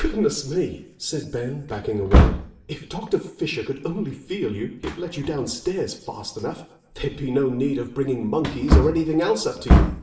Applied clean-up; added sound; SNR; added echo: none; Wood; -1 dB; reverberation time 0.7 s.